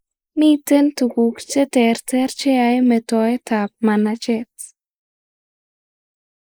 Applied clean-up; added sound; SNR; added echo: neural mask model Resemble Enhance denoiser.